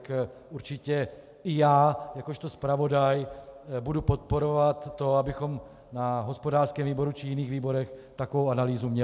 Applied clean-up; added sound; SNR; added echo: none; none; none; none.